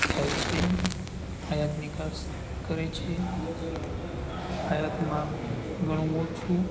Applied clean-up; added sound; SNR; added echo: none; Fire; 7 dB; none.